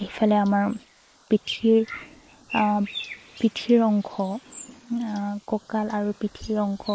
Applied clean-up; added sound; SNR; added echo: neural mask model Resemble Enhance denoiser.